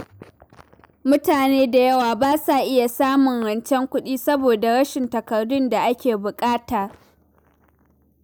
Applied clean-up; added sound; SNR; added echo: none; none; none; none.